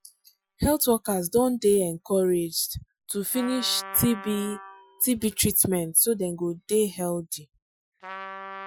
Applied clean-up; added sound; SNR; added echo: classical method Wiener filter.